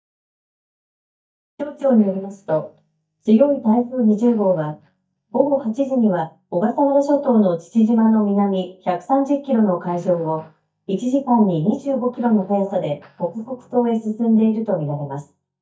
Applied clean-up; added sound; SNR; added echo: neural mask model DeepFilterNet 3.